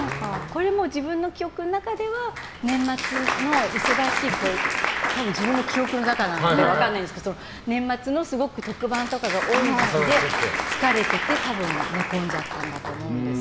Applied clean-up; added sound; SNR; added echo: none; Applause; 3 dB; none.